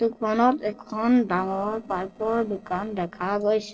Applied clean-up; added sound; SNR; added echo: neural separator model SepFormer DNS4.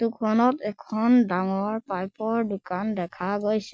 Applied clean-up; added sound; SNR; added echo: none; none; none; none.